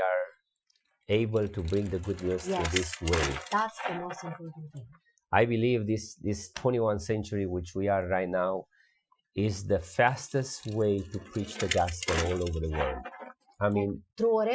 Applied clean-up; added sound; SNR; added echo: classical method Wiener filter.